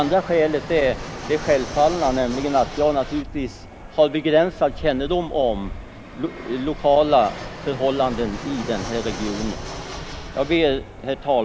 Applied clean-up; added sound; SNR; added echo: none; Fixed-wing aircraft, airplane; 11 dB; none.